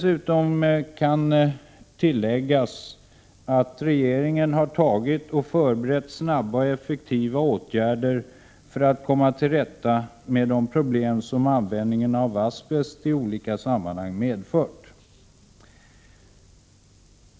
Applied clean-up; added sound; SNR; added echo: none; none; none; none.